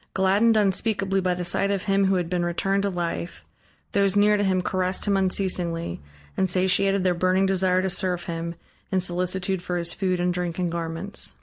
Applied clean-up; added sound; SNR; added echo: none; none; none; none.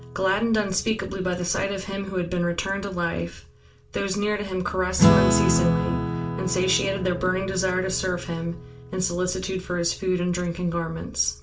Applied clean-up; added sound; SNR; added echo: none; Acoustic guitar / Strum; 3 dB; reverberation time 0.3 s.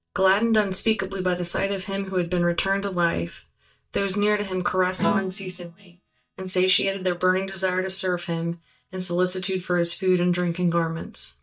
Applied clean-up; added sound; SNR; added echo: neural mask model DeepFilterNet 3.